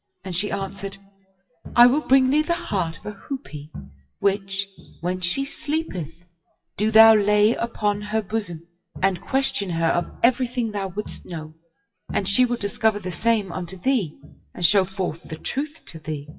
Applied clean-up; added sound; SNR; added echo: classical method WPE with log-MMSE.